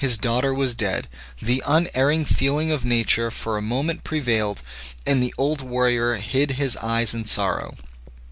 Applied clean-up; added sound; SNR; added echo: none; none; none; none.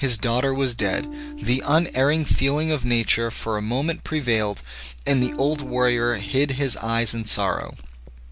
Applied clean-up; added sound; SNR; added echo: none; Electric guitar / Strum; 13 dB; none.